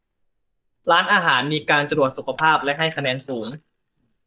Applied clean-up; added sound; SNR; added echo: neural mask model DeepFilterNet 3.